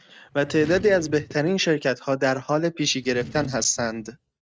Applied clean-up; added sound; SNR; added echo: neural mask model RNNoise.